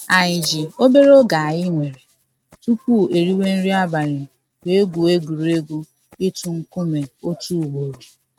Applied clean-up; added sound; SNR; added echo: neural mask model RNNoise.